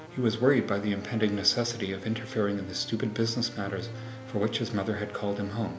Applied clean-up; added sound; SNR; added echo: none; Wind instrument, woodwind instrument; 16 dB; none.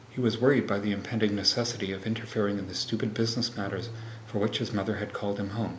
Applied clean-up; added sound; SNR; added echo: none; none; none; none.